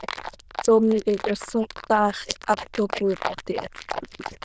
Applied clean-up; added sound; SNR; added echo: neural diffusion model UNIVERSE++.